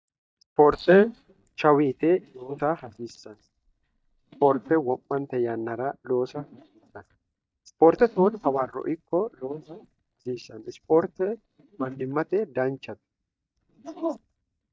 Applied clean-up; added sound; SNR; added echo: neural mask model DeepFilterNet 3.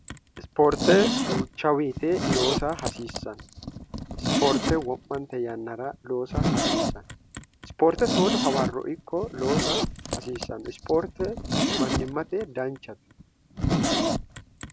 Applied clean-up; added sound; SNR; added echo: none; Zipper (clothing); 1 dB; none.